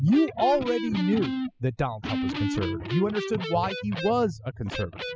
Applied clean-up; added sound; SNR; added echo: classical method spectral subtraction.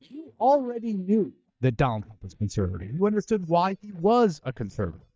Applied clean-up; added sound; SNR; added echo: neural mask model DeepFilterNet 3.